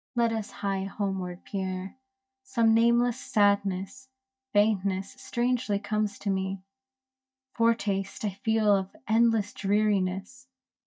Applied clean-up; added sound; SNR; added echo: neural mask model DeepFilterNet 3.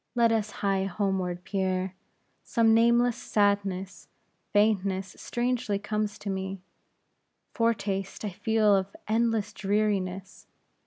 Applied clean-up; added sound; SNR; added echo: none; none; none; none.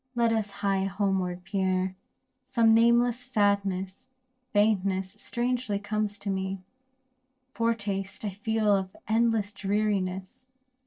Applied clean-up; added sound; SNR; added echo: neural separator model SepFormer DNS4.